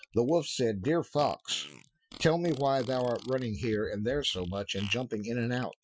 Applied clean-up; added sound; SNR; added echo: classical method Wiener filter.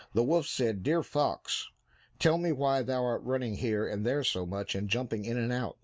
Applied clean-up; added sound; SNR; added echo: none; none; none; none.